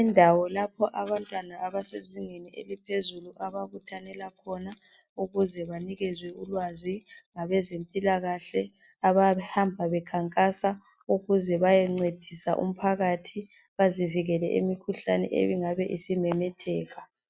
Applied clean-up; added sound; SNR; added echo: none; none; none; none.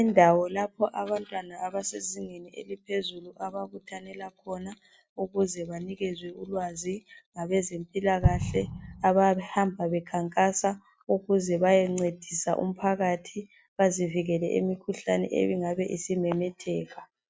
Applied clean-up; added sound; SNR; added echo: none; Explosion; 2 dB; none.